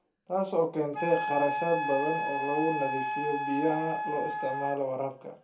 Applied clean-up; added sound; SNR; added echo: none; Wind instrument, woodwind instrument; 3 dB; reverberation time 0.3 s.